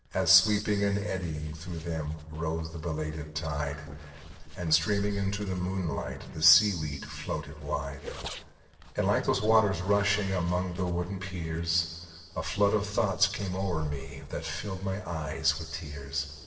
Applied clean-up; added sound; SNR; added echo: neural separator model SepFormer DNS4.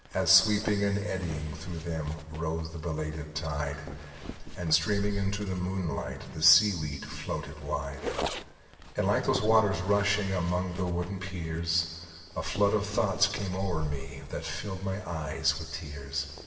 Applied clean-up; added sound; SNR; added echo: none; Zipper (clothing); 11 dB; reverberation time 2.3 s.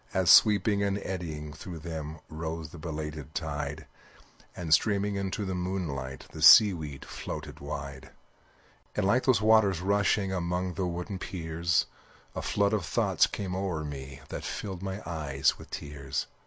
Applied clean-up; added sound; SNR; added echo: none; none; none; none.